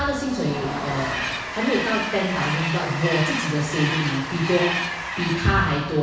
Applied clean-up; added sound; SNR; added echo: none; Train; 5 dB; reverberation time 1.1 s.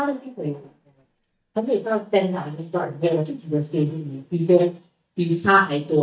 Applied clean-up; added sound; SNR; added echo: neural mask model DeepFilterNet 3.